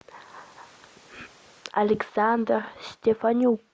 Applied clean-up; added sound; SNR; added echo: none; none; none; none.